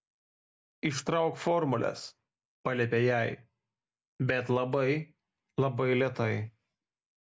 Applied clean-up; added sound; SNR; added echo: none; none; none; none.